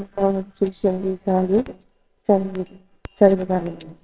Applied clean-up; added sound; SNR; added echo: neural separator model SepFormer WHAMR!.